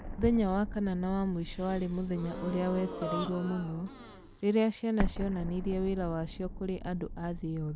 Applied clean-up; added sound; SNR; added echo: none; Gasp + Explosion; 7 dB; none.